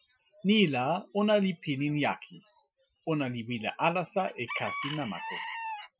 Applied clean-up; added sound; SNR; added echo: classical method Wiener filter.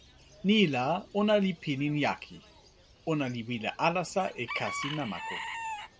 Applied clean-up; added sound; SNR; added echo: none; Bird / Chicken, rooster; 12 dB; none.